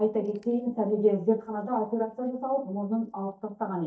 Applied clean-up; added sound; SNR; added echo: neural mask model DeepFilterNet 3.